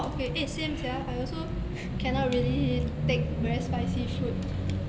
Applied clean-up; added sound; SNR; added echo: none; none; none; none.